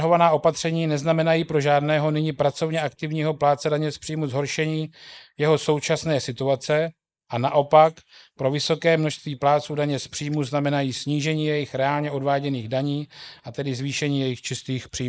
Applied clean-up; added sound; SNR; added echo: neural mask model Resemble Enhance denoiser.